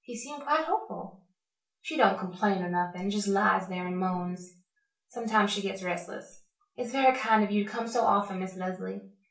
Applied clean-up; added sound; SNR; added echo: none; none; none; reverberation time 0.3 s.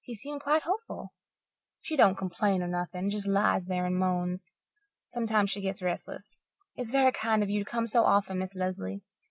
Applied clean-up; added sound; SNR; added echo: none; none; none; none.